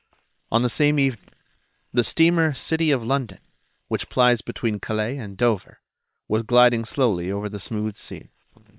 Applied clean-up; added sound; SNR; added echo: neural separator model SepFormer WHAM!.